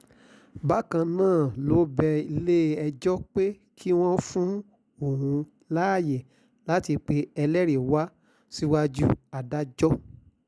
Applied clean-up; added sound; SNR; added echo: none; none; none; none.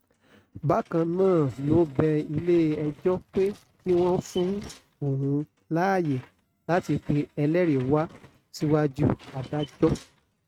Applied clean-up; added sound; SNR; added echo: neural mask model RNNoise.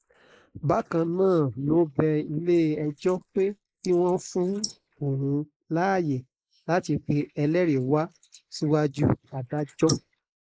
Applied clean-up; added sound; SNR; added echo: neural mask model Resemble Enhance denoiser.